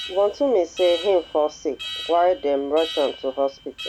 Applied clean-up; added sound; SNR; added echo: none; Alarm; 14 dB; none.